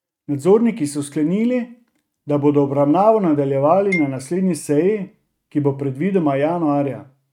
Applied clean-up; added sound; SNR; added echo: neural mask model RNNoise.